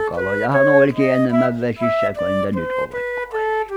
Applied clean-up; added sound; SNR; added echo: none; Wind instrument, woodwind instrument; -1 dB; none.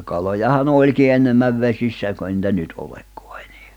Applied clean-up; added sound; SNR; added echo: none; none; none; none.